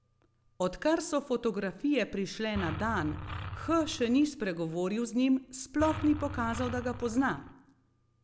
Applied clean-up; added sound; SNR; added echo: none; Engine; 9 dB; none.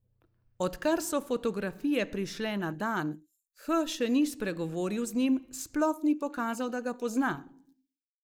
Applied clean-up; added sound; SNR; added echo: neural mask model Resemble Enhance denoiser.